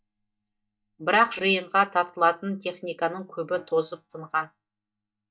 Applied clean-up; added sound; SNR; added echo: neural mask model DeepFilterNet 3.